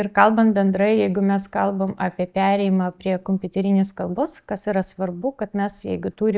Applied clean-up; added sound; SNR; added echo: none; none; none; none.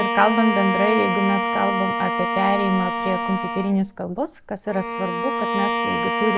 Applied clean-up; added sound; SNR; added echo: none; Bowed string instrument; 1 dB; none.